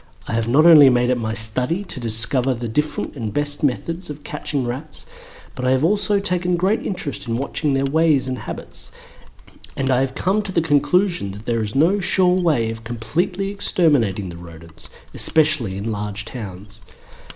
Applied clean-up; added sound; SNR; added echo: none; Mechanisms + Tick; 18 dB; none.